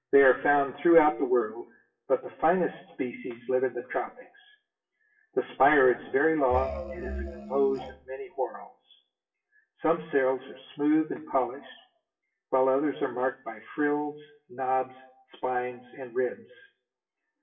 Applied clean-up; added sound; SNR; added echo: classical method WPE with log-MMSE.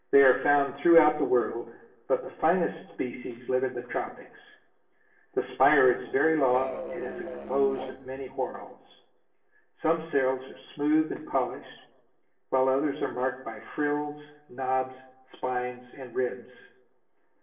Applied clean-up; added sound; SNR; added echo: neural separator model SepFormer DNS4.